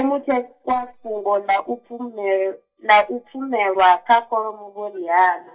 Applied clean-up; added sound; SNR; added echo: neural mask model DeepFilterNet 3.